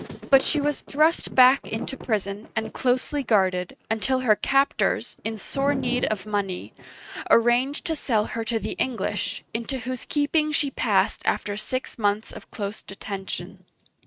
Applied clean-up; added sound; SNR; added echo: neural mask model RNNoise.